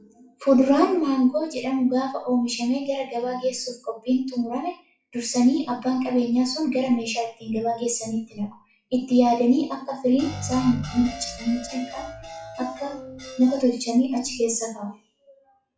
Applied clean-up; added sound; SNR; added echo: classical method WPE with log-MMSE.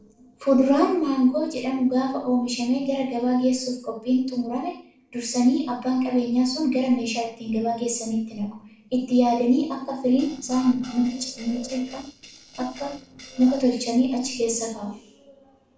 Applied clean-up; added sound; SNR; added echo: neural separator model SepFormer DNS4.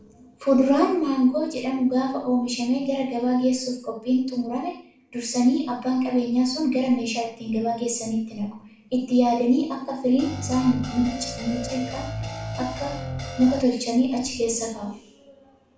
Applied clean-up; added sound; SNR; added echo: none; Guitar; 8 dB; reverberation time 0.4 s.